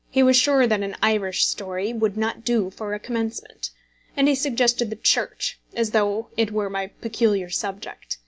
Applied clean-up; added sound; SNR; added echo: none; none; none; none.